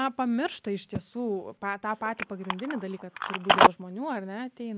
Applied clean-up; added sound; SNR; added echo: none; Telephone; -3 dB; none.